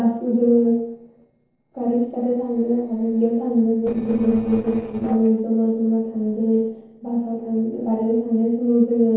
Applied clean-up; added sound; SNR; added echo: neural separator model SepFormer DNS4.